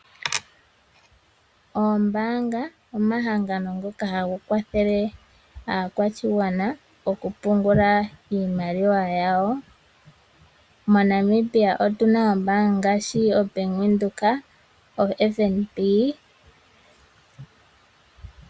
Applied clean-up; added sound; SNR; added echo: none; none; none; none.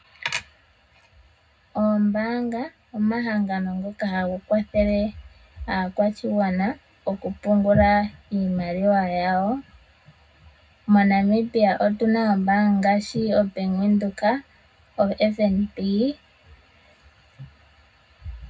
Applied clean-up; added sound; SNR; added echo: none; none; none; reverberation time 0.3 s.